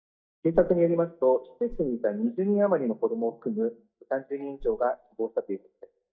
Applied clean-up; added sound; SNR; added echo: neural mask model DeepFilterNet 3.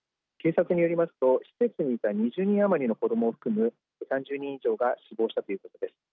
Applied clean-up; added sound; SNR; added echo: none; none; none; none.